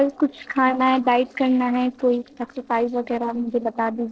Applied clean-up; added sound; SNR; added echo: neural separator model SepFormer DNS4.